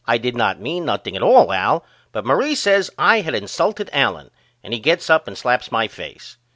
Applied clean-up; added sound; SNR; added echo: none; none; none; none.